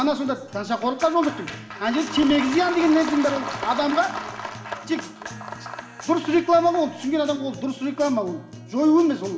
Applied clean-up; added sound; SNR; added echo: none; Guitar; 19 dB; reverberation time 1.0 s.